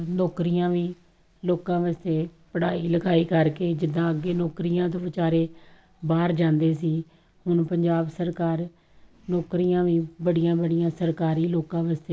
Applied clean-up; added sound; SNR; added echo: none; none; none; none.